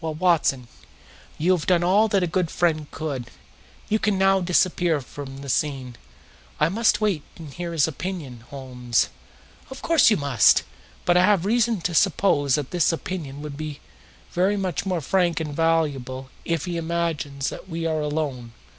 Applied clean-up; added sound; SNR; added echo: none; none; none; none.